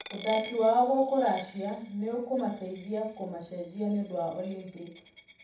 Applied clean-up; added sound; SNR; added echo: none; Coin (dropping); 17 dB; reverberation time 0.7 s.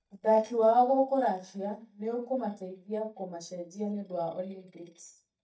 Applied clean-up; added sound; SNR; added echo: neural mask model DeepFilterNet 3.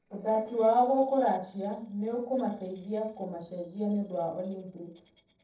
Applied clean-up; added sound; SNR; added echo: neural separator model SepFormer DNS4.